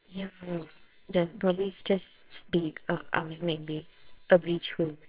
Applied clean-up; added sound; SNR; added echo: neural separator model SepFormer WHAMR!.